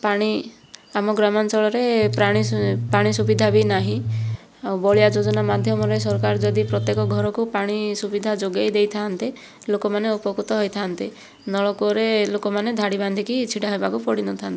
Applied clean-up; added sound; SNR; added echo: none; Bass guitar; 3 dB; none.